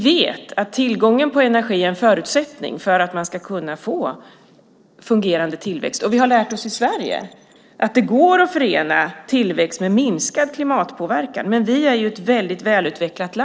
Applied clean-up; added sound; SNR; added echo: neural separator model SepFormer DNS4.